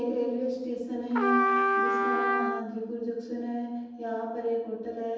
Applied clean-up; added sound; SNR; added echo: none; Trumpet; -4 dB; reverberation time 1.1 s.